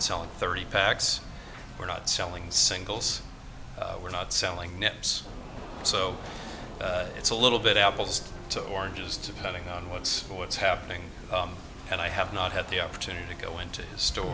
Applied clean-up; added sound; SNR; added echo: none; Subway, metro, underground + Crowd; 16 dB; none.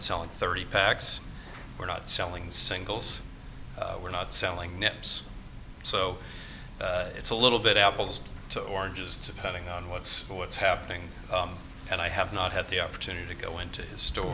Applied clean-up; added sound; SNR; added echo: none; none; none; none.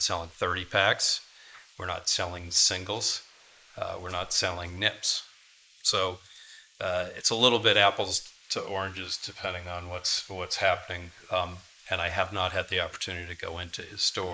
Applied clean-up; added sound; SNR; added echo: neural mask model Resemble Enhance denoiser.